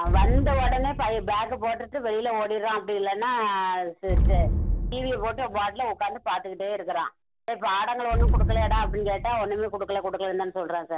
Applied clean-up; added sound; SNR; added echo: none; Explosion; 0 dB; none.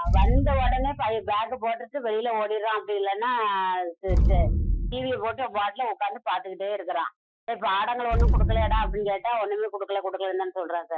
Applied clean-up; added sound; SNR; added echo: classical method Wiener filter.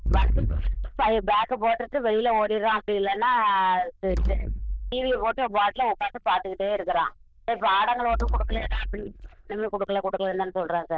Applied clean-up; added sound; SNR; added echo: neural diffusion model UNIVERSE++.